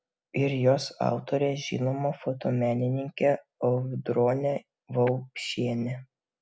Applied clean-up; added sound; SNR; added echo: none; none; none; none.